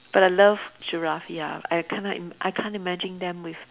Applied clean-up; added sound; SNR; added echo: none; none; none; none.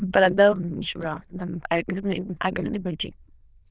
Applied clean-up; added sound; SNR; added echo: neural diffusion model UNIVERSE++.